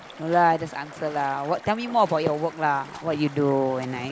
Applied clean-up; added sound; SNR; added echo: none; Stream; 18 dB; none.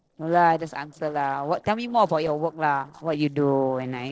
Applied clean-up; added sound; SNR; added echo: neural separator model SepFormer DNS4.